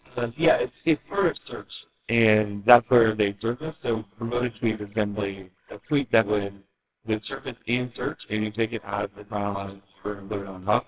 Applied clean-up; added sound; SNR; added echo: neural separator model SepFormer WHAMR!.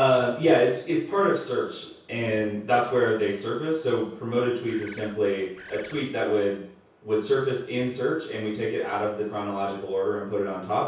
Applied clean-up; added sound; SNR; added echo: none; Bird; 18 dB; reverberation time 0.6 s.